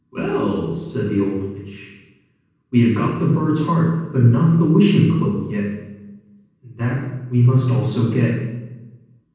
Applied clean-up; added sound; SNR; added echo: none; none; none; reverberation time 1.2 s.